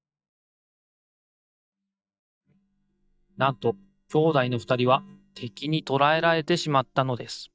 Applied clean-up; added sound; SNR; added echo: neural mask model DeepFilterNet 3.